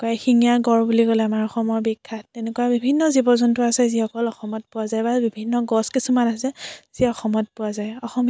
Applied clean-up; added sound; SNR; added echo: none; none; none; none.